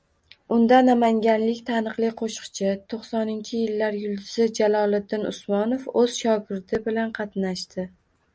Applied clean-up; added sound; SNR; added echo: none; none; none; none.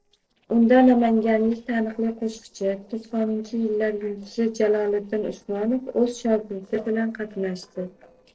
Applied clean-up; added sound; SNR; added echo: neural separator model SepFormer DNS4.